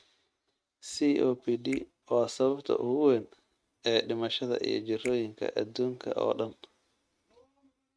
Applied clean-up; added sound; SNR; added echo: neural mask model RNNoise.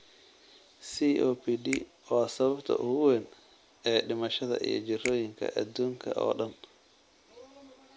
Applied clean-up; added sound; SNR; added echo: none; Finger snapping; 13 dB; none.